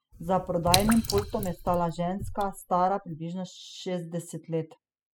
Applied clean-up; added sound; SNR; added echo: classical method spectral subtraction.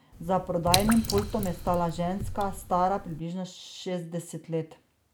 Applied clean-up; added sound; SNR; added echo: none; Drip / Water; 5 dB; none.